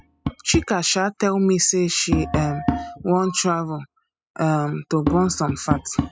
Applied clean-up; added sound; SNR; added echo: classical method spectral subtraction.